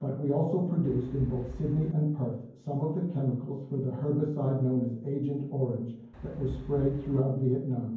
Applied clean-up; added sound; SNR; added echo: none; Wind; 13 dB; reverberation time 0.9 s.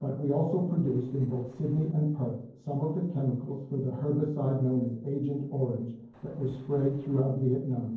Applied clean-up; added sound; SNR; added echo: neural separator model SepFormer DNS4.